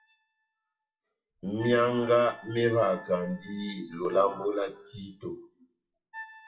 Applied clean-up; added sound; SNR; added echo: classical method WPE with log-MMSE.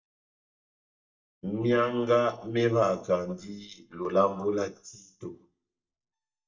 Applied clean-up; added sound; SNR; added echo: neural mask model DeepFilterNet 3.